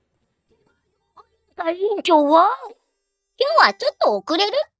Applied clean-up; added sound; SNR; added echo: neural mask model DeepFilterNet 3.